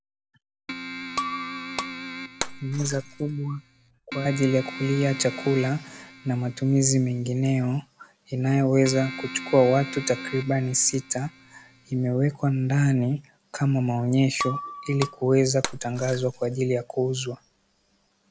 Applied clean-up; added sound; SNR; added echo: none; Keyboard (musical) + Shatter; 11 dB; none.